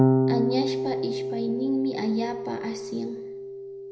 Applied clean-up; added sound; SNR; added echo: none; Electric guitar / Bass guitar; -3 dB; reverberation time 0.8 s.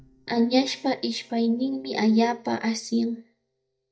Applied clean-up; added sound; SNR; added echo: neural mask model DeepFilterNet 3.